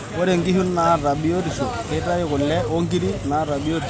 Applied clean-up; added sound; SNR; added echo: none; none; none; none.